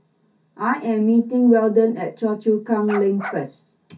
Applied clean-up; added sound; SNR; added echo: none; Bark; 13 dB; reverberation time 0.3 s.